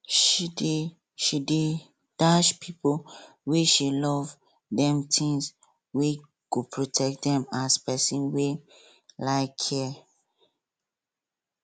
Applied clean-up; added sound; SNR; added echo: none; none; none; none.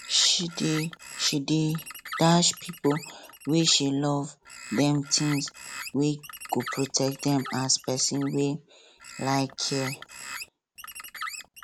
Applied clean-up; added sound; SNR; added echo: none; Bird; 14 dB; none.